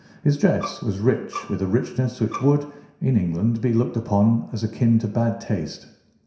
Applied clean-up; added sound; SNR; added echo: none; Bowed string instrument; 15 dB; reverberation time 0.7 s.